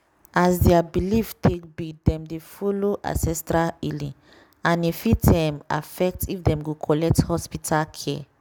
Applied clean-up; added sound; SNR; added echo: none; none; none; none.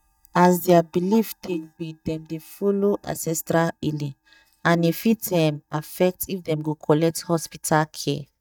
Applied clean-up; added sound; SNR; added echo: neural mask model DeepFilterNet 3.